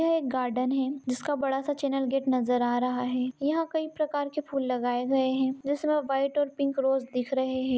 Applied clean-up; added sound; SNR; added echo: none; none; none; none.